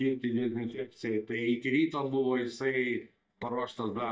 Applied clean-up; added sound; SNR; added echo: neural mask model DeepFilterNet 3.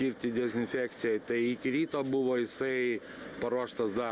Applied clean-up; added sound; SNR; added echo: none; none; none; none.